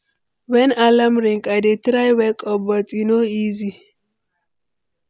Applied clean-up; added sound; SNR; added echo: none; none; none; none.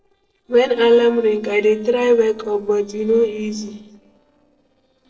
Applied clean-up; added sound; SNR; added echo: neural separator model SepFormer DNS4.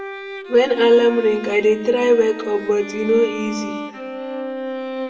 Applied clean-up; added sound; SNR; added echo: none; Bowed string instrument; 11 dB; reverberation time 1.0 s.